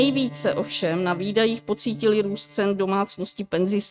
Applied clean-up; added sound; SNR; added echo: neural mask model RNNoise.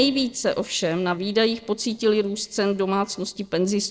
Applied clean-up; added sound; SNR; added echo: neural separator model SepFormer DNS4.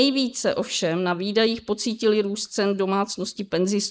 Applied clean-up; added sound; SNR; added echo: neural mask model Resemble Enhance denoiser.